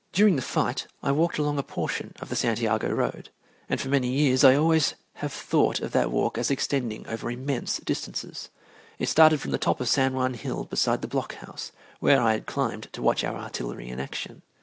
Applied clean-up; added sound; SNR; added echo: none; none; none; none.